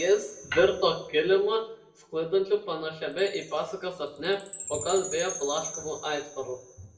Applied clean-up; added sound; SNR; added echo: none; Chime; 14 dB; reverberation time 0.6 s.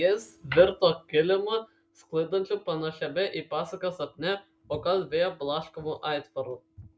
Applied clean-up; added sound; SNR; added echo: none; none; none; none.